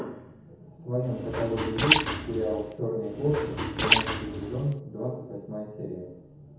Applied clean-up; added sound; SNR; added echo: none; Liquid; -3 dB; reverberation time 0.9 s.